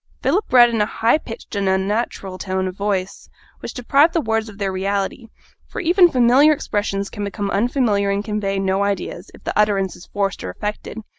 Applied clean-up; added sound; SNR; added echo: none; none; none; none.